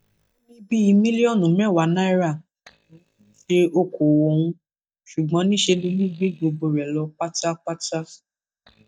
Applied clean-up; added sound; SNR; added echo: neural mask model DeepFilterNet 3.